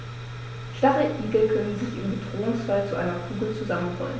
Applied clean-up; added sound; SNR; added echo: none; none; none; none.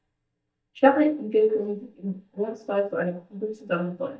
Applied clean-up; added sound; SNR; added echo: neural mask model DeepFilterNet 3.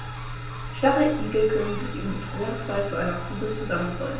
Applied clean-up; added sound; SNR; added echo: none; Bird; 19 dB; reverberation time 0.2 s.